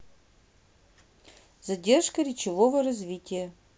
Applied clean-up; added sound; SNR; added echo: none; none; none; none.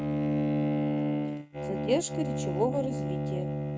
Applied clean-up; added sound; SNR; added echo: neural mask model RNNoise.